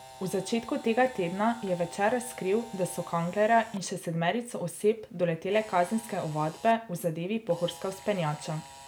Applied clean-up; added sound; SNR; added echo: none; Camera; 19 dB; none.